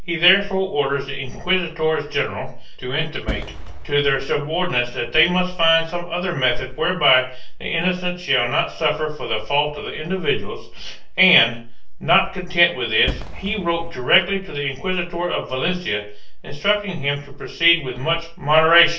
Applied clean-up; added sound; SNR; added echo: none; Fireworks; 12 dB; reverberation time 0.4 s.